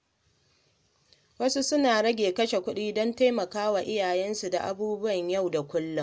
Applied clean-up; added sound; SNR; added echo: none; none; none; none.